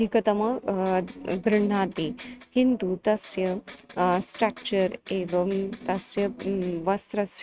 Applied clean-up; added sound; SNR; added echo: neural mask model RNNoise.